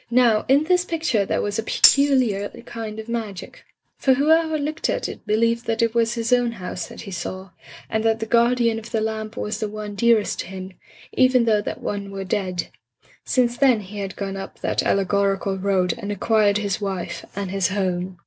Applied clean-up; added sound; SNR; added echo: none; Tambourine; 3 dB; none.